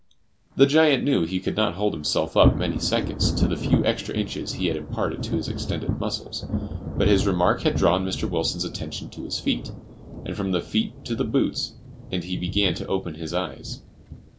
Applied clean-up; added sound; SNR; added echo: none; Thunder; 5 dB; none.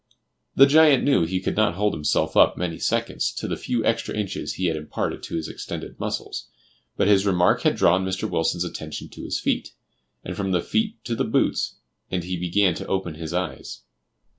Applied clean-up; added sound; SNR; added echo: none; none; none; none.